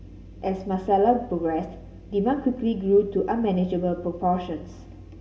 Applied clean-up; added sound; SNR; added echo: none; none; none; reverberation time 1.9 s.